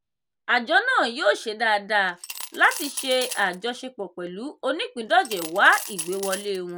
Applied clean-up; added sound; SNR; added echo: none; Coin (dropping) / Glass; 12 dB; none.